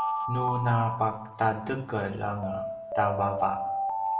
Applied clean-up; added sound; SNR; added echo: none; Alarm; 3 dB; reverberation time 0.7 s.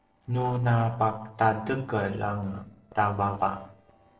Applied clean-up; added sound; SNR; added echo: neural separator model SepFormer DNS4.